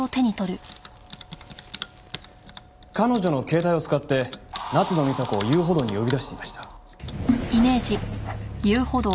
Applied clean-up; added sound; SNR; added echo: none; Typing; 12 dB; none.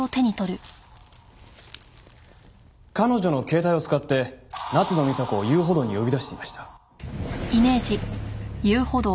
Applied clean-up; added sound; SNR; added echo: none; none; none; none.